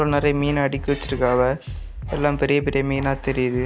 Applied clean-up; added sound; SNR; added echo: none; Bass drum; 11 dB; none.